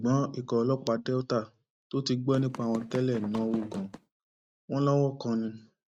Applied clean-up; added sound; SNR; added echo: neural mask model RNNoise.